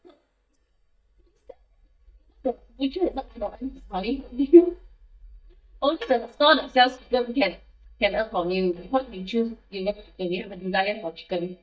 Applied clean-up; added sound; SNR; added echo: neural mask model DeepFilterNet 3.